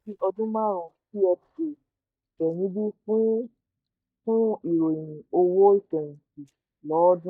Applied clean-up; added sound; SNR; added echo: neural mask model DeepFilterNet 3.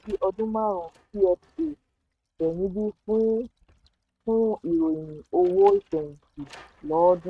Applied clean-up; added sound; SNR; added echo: neural mask model RNNoise.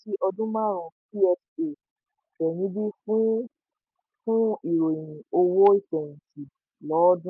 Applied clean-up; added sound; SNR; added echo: none; none; none; none.